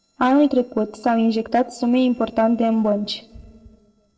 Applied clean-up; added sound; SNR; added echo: neural separator model SepFormer DNS4.